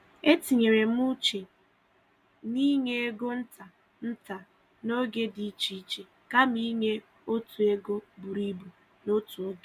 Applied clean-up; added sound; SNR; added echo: none; none; none; none.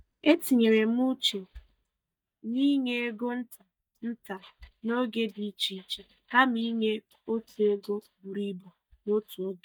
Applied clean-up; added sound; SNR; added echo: neural mask model DeepFilterNet 3.